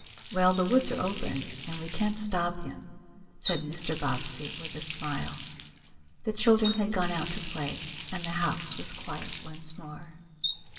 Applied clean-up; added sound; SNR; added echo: none; Water tap, faucet; 8 dB; reverberation time 1.9 s.